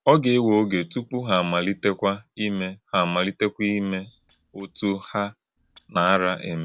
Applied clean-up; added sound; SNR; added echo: neural separator model SepFormer DNS4.